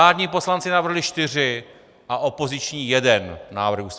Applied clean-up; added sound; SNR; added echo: none; none; none; none.